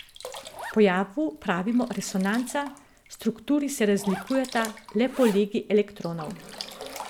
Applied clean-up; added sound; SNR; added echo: none; Sink (filling or washing) + Zipper (clothing); 16 dB; none.